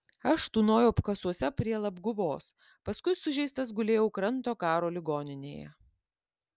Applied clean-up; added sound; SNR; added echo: none; none; none; none.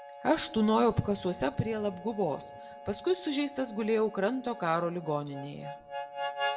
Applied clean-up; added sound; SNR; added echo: none; Harmonica; 11 dB; reverberation time 1.6 s.